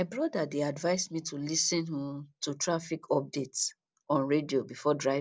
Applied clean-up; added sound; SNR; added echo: none; none; none; none.